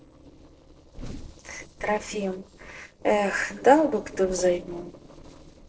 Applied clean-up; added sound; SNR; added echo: neural separator model SepFormer DNS4.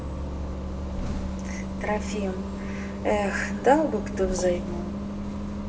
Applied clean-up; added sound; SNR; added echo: none; Bus; 2 dB; reverberation time 1.2 s.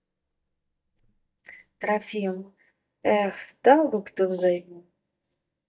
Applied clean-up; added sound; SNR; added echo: neural mask model DeepFilterNet 3.